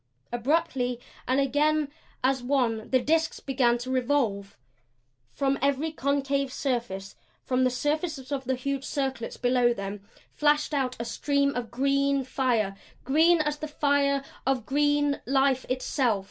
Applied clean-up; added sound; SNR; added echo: none; none; none; none.